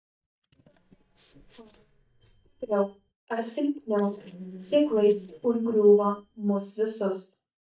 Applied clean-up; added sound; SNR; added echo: neural mask model DeepFilterNet 3.